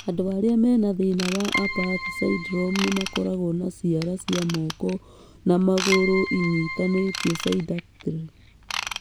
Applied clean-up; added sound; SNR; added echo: none; Keyboard (musical) + Ratchet, pawl / Tools; 8 dB; none.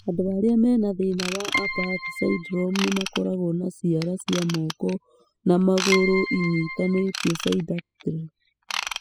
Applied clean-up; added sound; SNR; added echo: classical method spectral subtraction.